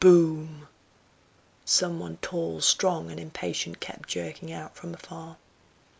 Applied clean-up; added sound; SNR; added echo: none; none; none; none.